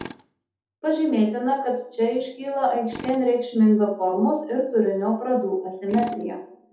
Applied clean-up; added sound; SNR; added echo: none; Tools; 20 dB; reverberation time 0.6 s.